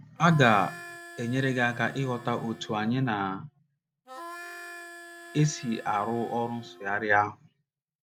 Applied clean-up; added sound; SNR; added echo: none; Harmonica; 16 dB; none.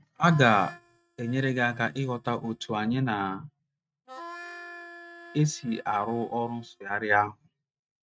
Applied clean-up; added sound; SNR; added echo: neural mask model RNNoise.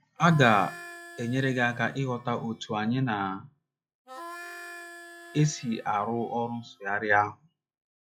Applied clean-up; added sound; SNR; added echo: classical method log-MMSE.